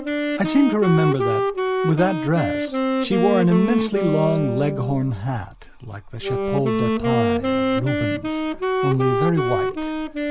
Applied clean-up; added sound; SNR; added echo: none; Wind instrument, woodwind instrument; 0 dB; none.